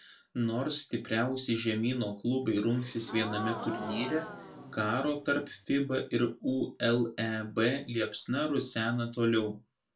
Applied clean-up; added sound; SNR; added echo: none; Gasp; 10 dB; reverberation time 0.2 s.